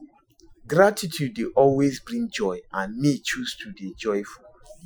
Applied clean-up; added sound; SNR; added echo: classical method Wiener filter.